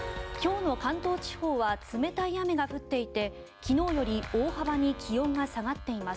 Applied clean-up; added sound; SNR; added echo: none; Clapping; 13 dB; none.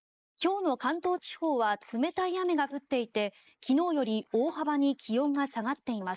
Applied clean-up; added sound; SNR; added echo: neural mask model Resemble Enhance denoiser.